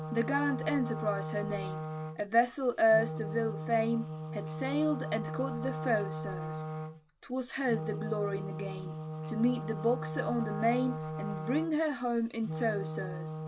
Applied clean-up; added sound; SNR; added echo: none; Wind instrument, woodwind instrument; 6 dB; none.